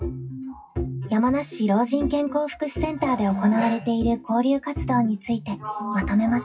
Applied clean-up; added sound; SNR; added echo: classical method WPE with log-MMSE.